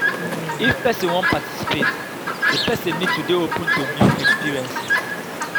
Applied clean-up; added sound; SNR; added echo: none; Chirp, tweet; -4 dB; none.